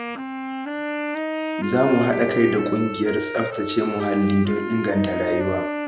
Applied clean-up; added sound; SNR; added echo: none; Wind instrument, woodwind instrument; 5 dB; none.